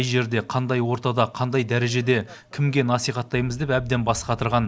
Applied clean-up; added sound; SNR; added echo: none; none; none; none.